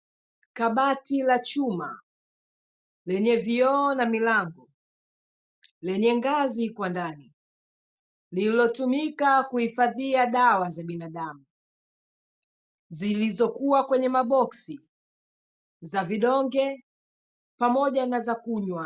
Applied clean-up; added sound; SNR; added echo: none; none; none; none.